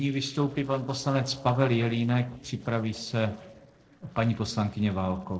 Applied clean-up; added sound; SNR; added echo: neural separator model SepFormer DNS4.